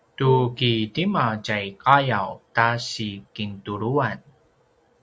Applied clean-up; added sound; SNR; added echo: none; Brass instrument; 15 dB; none.